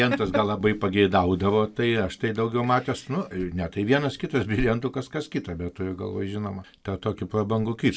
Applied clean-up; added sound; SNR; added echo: none; none; none; none.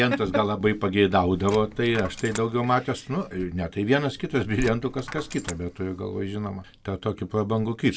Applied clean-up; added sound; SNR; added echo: none; Coin (dropping); 17 dB; none.